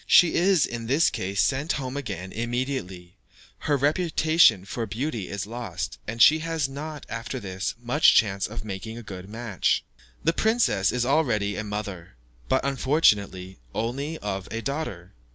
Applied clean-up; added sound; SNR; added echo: none; none; none; none.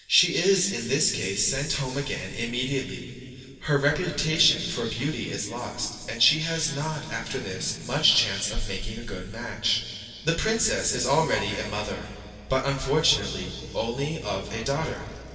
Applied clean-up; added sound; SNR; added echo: none; Strum; 15 dB; reverberation time 2.6 s.